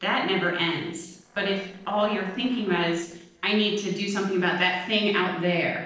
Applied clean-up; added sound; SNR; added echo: neural separator model SepFormer DNS4.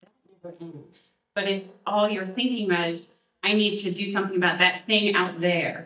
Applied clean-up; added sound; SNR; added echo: neural mask model DeepFilterNet 3.